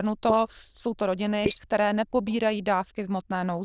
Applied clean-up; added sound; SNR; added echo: neural diffusion model UNIVERSE++.